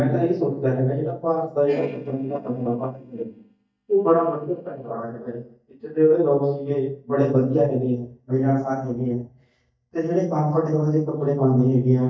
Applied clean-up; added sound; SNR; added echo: neural mask model DeepFilterNet 3.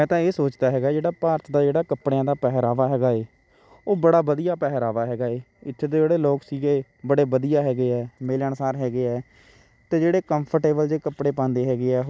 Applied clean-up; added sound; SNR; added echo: none; none; none; none.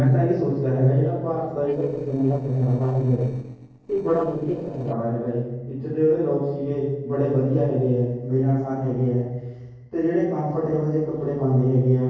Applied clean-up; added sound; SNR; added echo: neural separator model SepFormer DNS4.